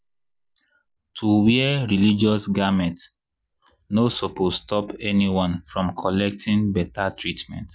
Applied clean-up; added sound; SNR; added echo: none; none; none; none.